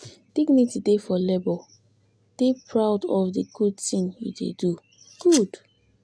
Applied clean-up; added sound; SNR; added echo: none; Domestic sounds, home sounds; 9 dB; none.